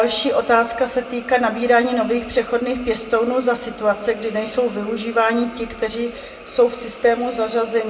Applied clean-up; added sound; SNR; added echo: none; Hiss; 18 dB; reverberation time 0.6 s.